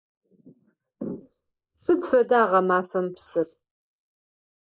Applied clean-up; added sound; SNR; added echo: neural mask model Resemble Enhance denoiser.